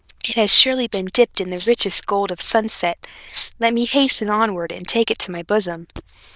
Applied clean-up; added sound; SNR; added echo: neural diffusion model UNIVERSE++.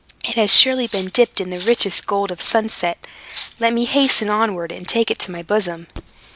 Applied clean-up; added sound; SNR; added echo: none; Cutlery, silverware; 18 dB; none.